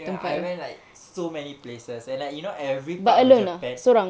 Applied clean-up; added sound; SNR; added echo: none; none; none; none.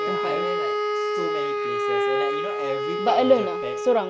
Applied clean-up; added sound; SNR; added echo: none; Wind instrument, woodwind instrument; -1 dB; none.